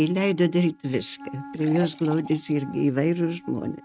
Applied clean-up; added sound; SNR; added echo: neural mask model RNNoise.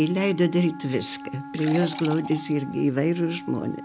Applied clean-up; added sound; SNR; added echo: none; Wind instrument, woodwind instrument + Liquid; 13 dB; none.